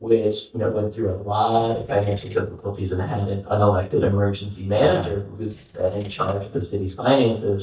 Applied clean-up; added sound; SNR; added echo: neural mask model DeepFilterNet 3.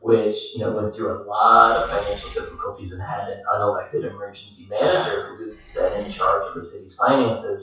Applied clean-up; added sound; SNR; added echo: classical method WPE with log-MMSE.